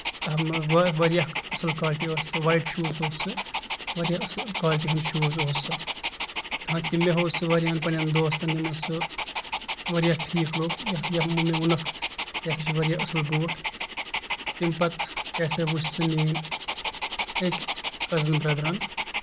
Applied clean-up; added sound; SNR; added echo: none; Dog; 5 dB; none.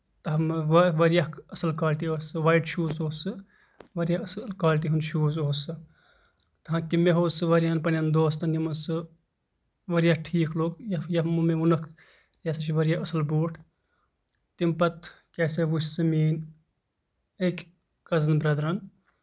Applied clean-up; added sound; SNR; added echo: none; none; none; none.